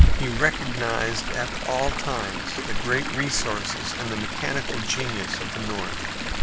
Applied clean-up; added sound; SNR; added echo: none; Chatter / Stream; -4 dB; none.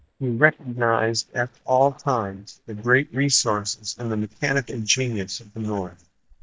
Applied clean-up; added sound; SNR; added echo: neural mask model DeepFilterNet 3.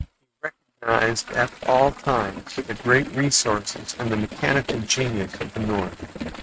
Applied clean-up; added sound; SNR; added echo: neural mask model RNNoise.